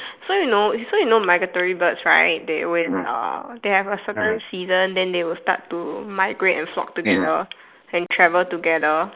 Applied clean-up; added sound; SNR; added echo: neural mask model Resemble Enhance denoiser.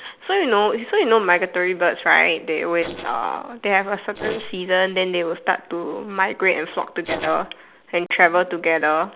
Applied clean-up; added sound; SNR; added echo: neural separator model SepFormer DNS4.